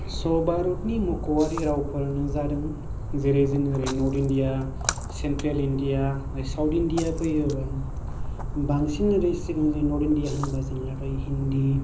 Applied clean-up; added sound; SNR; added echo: none; Splash, splatter; 5 dB; reverberation time 0.5 s.